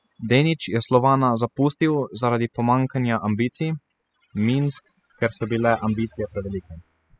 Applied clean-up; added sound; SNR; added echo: classical method spectral subtraction.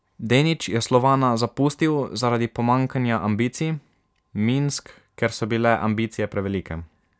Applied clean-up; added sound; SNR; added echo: none; none; none; none.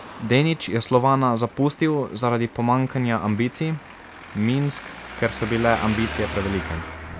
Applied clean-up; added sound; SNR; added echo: none; Traffic noise, roadway noise; 13 dB; none.